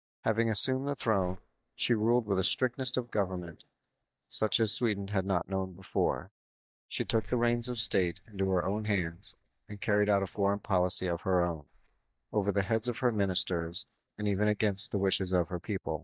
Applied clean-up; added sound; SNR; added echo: neural mask model DeepFilterNet 3.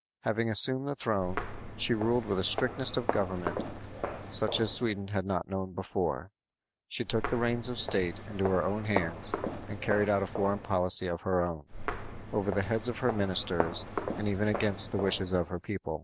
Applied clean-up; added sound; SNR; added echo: none; Walk, footsteps; 6 dB; none.